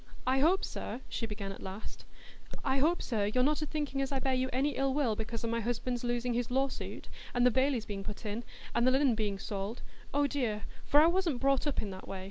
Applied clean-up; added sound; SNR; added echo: none; none; none; none.